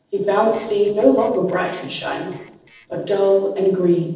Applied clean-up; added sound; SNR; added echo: neural separator model SepFormer DNS4.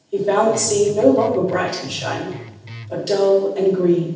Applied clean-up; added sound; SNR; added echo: none; Guitar; 16 dB; reverberation time 0.8 s.